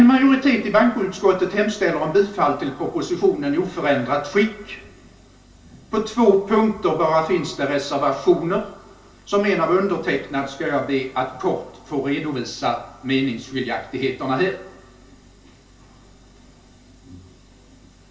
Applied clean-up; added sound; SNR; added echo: none; none; none; reverberation time 0.4 s.